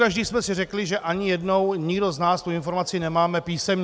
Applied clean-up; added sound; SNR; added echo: none; none; none; none.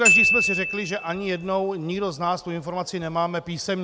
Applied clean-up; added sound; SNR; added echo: none; Glockenspiel; -1 dB; none.